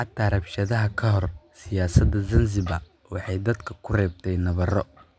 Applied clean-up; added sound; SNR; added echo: none; none; none; none.